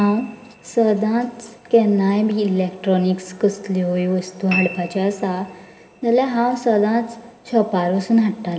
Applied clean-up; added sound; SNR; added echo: none; Piano; 18 dB; reverberation time 0.3 s.